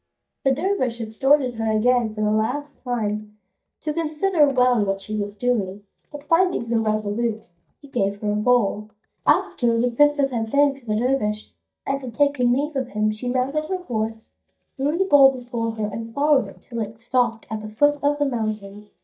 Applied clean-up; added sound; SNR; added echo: neural mask model DeepFilterNet 3.